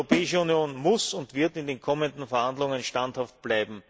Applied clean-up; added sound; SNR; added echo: none; Snare drum; 7 dB; none.